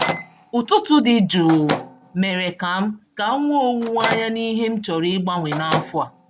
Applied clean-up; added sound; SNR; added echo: none; Microwave oven; 9 dB; none.